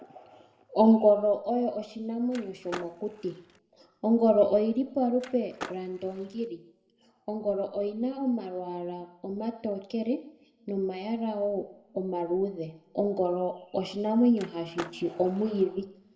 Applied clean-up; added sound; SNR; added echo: none; Skateboard; 16 dB; reverberation time 1.1 s.